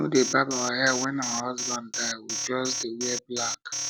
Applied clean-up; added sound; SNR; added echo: none; Alarm; 5 dB; none.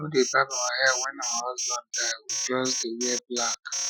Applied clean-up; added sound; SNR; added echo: classical method Wiener filter.